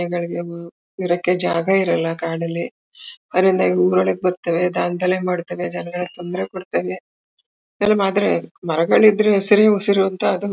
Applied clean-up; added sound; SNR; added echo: none; none; none; none.